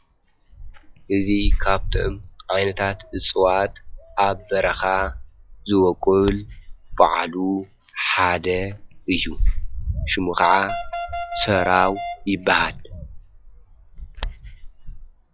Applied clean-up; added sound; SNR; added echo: classical method log-MMSE.